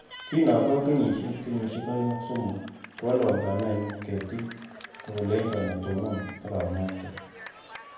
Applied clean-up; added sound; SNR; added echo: none; Cheering; 15 dB; reverberation time 0.8 s.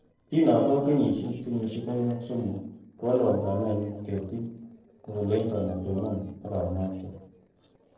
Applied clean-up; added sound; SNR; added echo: neural separator model SepFormer DNS4.